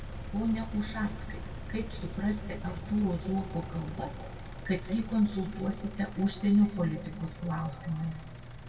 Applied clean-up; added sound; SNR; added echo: none; Engine; 9 dB; reverberation time 1.6 s.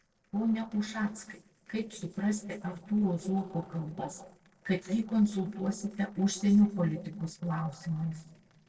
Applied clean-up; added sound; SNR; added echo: neural separator model SepFormer DNS4.